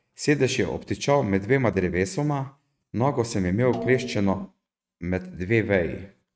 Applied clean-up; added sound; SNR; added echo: neural mask model RNNoise.